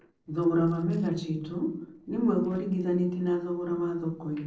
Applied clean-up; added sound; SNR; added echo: neural separator model SepFormer DNS4.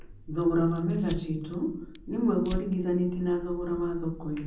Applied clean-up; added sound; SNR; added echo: none; Fire; 11 dB; reverberation time 0.6 s.